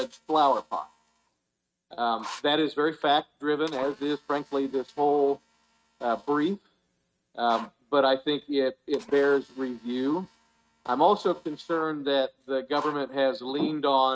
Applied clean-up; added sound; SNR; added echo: neural mask model RNNoise.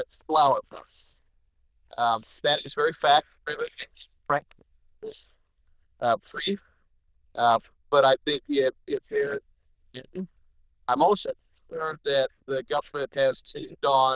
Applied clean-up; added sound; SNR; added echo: neural diffusion model UNIVERSE++.